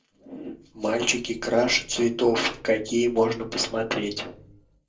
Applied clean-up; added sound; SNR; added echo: none; none; none; reverberation time 0.2 s.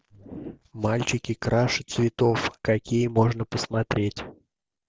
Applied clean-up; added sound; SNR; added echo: none; none; none; none.